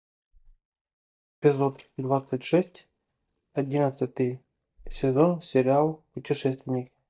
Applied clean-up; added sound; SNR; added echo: neural mask model DeepFilterNet 3.